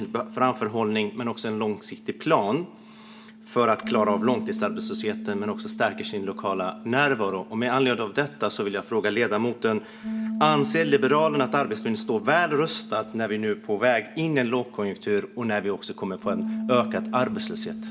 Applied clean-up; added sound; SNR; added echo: none; Bass guitar; 10 dB; reverberation time 0.4 s.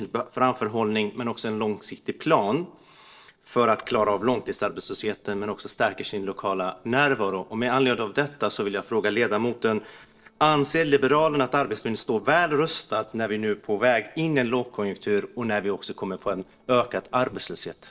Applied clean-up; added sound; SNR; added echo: neural separator model SepFormer DNS4.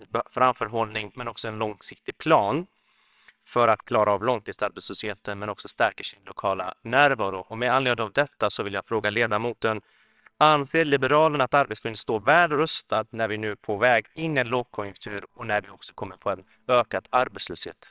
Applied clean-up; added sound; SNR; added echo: neural separator model SepFormer WHAMR!.